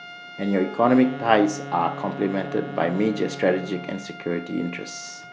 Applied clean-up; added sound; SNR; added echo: none; Trumpet + Wind instrument, woodwind instrument; 13 dB; none.